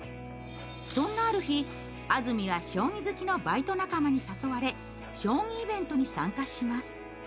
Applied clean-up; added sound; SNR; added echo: none; none; none; none.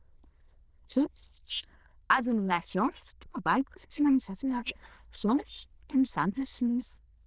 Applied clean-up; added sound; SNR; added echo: neural diffusion model UNIVERSE++.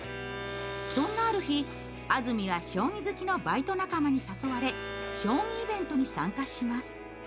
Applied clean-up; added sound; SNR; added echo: none; Bowed string instrument; 11 dB; none.